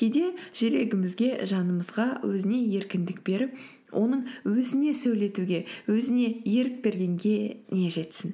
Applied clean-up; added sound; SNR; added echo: none; none; none; none.